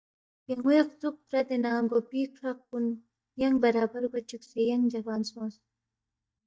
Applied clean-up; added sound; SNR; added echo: neural mask model DeepFilterNet 3.